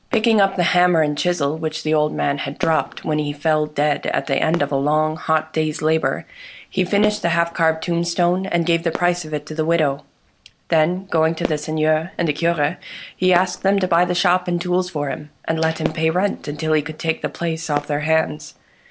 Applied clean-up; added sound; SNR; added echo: none; Fireworks; 16 dB; none.